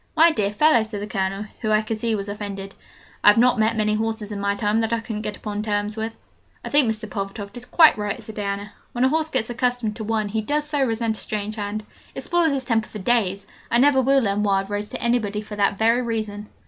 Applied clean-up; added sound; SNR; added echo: none; none; none; none.